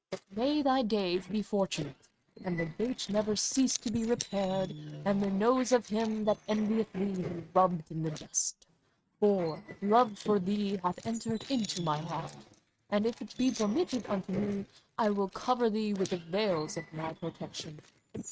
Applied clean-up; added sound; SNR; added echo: neural mask model RNNoise.